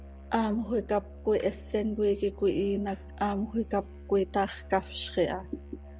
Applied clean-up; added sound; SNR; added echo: none; Musical instrument; 15 dB; none.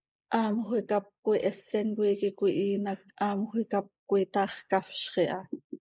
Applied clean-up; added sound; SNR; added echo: neural mask model Resemble Enhance denoiser.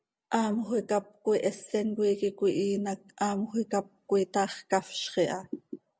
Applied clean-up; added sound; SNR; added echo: none; none; none; none.